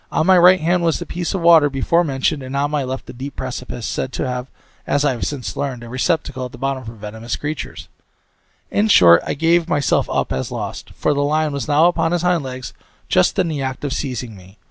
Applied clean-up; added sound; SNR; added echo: none; none; none; none.